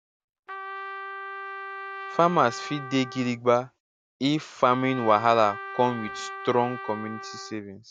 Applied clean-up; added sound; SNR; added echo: none; Trumpet; 11 dB; none.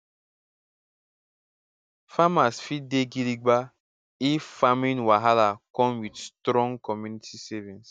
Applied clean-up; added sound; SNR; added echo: none; none; none; none.